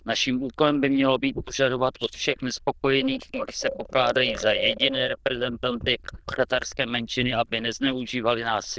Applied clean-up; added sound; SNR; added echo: neural diffusion model UNIVERSE++.